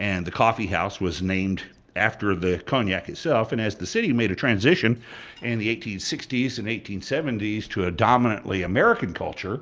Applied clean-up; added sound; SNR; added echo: none; none; none; none.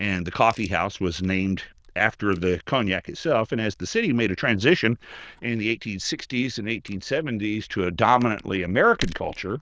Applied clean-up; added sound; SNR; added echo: neural diffusion model UNIVERSE++.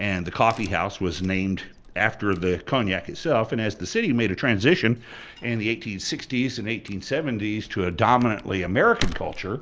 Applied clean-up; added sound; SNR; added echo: none; Tearing / Wood; 15 dB; none.